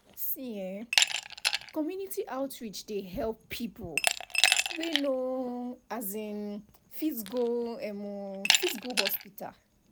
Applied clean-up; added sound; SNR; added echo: none; Glass; -2 dB; none.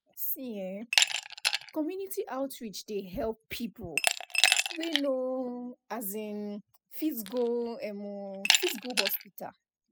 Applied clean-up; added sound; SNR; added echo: classical method spectral subtraction.